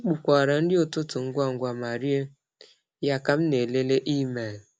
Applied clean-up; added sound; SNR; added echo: none; none; none; none.